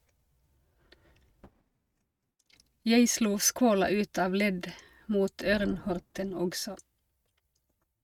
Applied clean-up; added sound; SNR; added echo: neural mask model RNNoise.